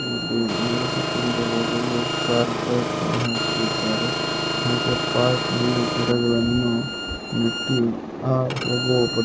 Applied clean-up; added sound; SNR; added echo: none; Bowed string instrument + Engine; 3 dB; none.